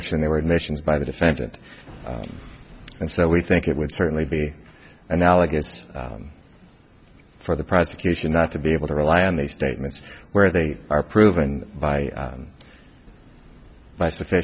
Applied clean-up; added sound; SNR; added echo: none; none; none; none.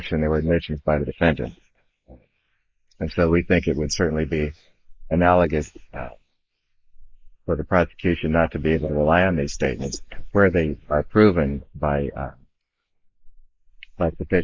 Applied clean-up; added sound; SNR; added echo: neural mask model Resemble Enhance denoiser.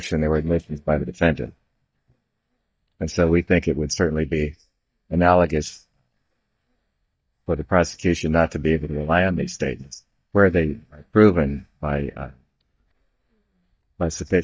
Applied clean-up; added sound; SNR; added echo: neural mask model DeepFilterNet 3.